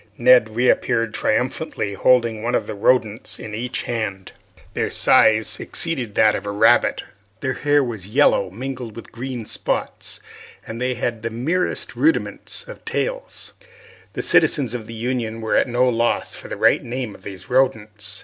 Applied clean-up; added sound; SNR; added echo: none; none; none; none.